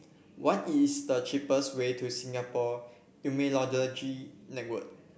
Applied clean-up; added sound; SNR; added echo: none; none; none; none.